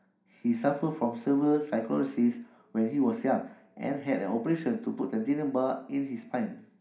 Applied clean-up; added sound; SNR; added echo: none; none; none; reverberation time 0.5 s.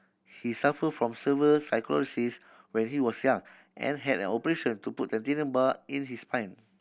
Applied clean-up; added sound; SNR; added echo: none; none; none; none.